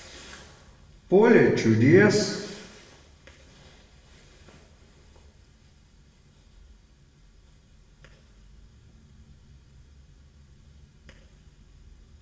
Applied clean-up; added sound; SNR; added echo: none; none; none; reverberation time 1.0 s.